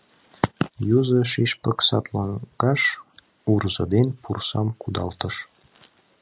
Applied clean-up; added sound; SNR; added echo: none; none; none; none.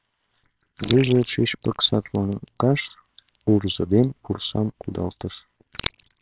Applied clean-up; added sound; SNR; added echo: neural separator model SepFormer WHAMR!.